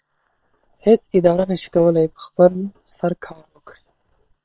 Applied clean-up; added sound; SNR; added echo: neural separator model SepFormer WHAM!.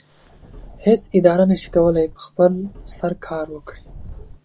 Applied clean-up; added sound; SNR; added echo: none; Subway, metro, underground; 19 dB; none.